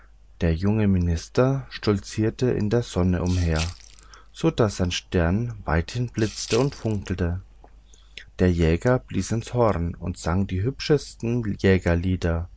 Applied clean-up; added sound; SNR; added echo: none; Rattle (instrument); 19 dB; none.